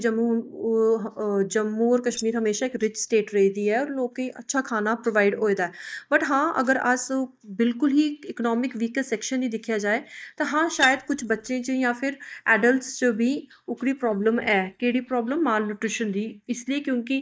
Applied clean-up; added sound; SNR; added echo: neural mask model DeepFilterNet 3.